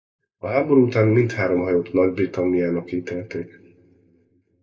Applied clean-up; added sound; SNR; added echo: none; none; none; reverberation time 1.3 s.